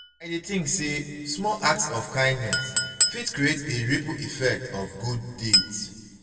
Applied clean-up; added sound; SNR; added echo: none; Chink, clink; 3 dB; reverberation time 2.2 s.